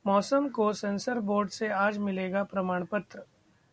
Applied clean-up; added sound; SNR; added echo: none; none; none; none.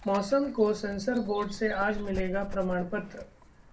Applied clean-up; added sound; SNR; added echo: none; Dog; 11 dB; reverberation time 0.3 s.